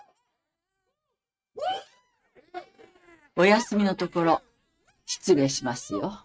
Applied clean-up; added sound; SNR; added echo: neural mask model RNNoise.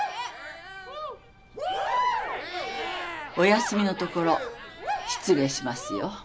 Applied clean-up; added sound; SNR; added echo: none; Crowd / Cheering; 3 dB; none.